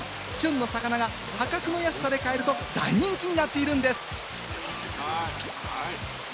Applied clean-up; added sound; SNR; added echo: none; Water; 8 dB; none.